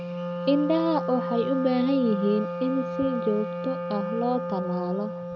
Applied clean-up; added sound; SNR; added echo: none; Wind instrument, woodwind instrument; 5 dB; none.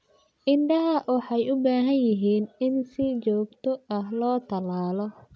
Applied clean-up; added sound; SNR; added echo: none; none; none; none.